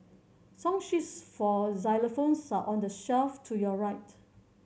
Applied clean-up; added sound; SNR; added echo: none; none; none; none.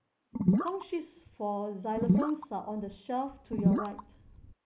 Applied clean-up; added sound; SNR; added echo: neural mask model Resemble Enhance denoiser.